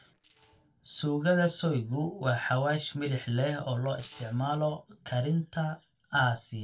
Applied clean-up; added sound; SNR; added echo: neural separator model SepFormer DNS4.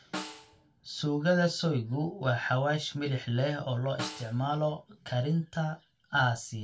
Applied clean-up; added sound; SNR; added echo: none; Snare drum; 16 dB; reverberation time 0.2 s.